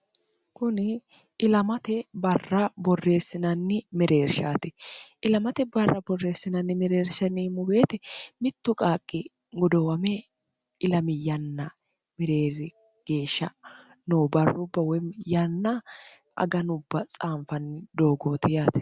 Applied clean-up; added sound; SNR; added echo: none; none; none; none.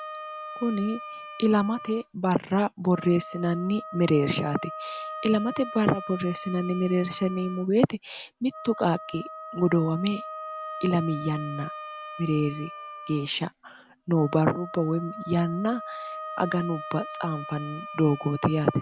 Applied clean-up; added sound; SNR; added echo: none; Wind instrument, woodwind instrument; 13 dB; none.